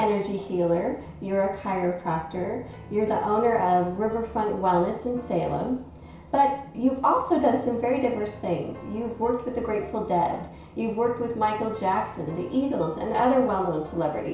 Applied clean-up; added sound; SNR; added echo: none; Piano; 19 dB; reverberation time 0.6 s.